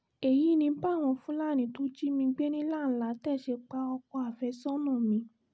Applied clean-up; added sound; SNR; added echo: none; none; none; none.